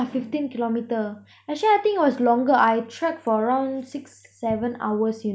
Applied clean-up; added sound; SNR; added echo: none; none; none; none.